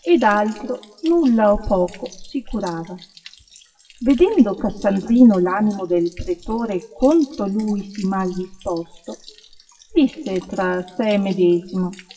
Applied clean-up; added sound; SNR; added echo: classical method WPE with log-MMSE.